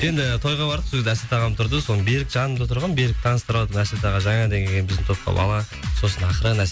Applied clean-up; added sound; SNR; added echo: none; none; none; none.